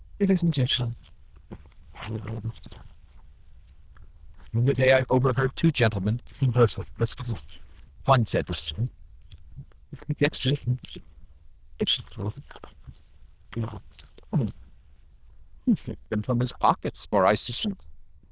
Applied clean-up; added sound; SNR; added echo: neural diffusion model UNIVERSE++.